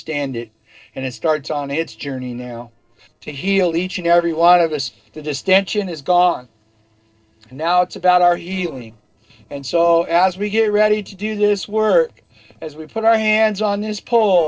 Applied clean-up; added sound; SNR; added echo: neural separator model SepFormer DNS4.